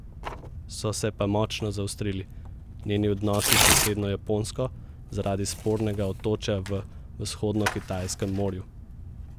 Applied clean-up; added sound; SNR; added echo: none; Tearing; 3 dB; none.